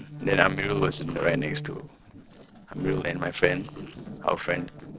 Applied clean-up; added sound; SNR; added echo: neural separator model SepFormer DNS4.